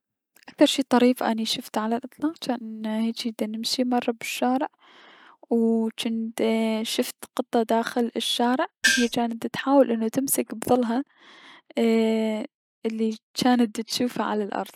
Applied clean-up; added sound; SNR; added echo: neural mask model DeepFilterNet 3.